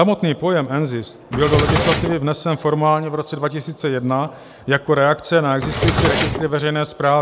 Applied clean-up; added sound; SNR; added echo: none; Drawer open or close; 1 dB; none.